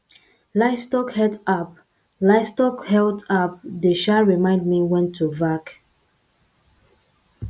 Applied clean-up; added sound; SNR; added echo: none; none; none; none.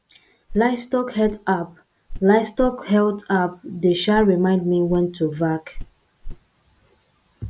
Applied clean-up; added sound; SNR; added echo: none; Walk, footsteps; 16 dB; none.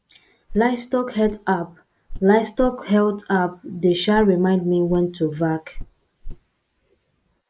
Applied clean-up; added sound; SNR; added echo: neural mask model Resemble Enhance denoiser.